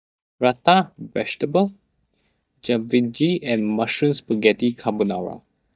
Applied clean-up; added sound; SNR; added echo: neural mask model DeepFilterNet 3.